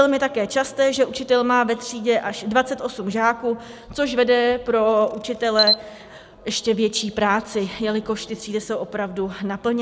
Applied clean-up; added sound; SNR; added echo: none; Camera; 4 dB; none.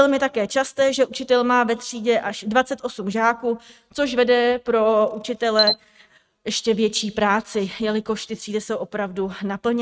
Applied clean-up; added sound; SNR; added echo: neural mask model RNNoise.